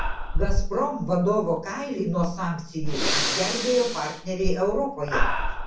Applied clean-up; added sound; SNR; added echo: none; Breathing; -1 dB; reverberation time 0.6 s.